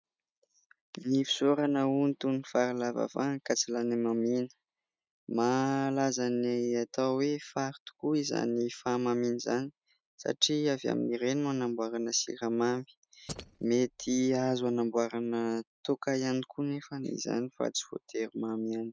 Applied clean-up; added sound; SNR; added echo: neural mask model RNNoise.